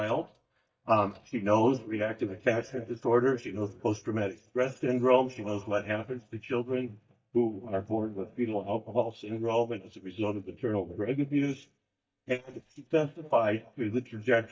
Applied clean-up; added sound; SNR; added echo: neural mask model DeepFilterNet 3.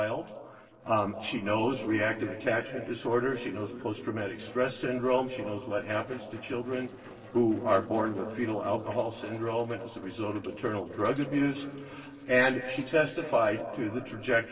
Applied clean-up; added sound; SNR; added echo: neural separator model SepFormer DNS4.